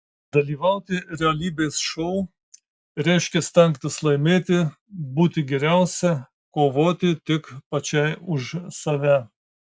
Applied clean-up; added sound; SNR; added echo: none; none; none; none.